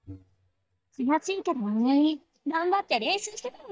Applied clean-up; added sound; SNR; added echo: neural mask model DeepFilterNet 3.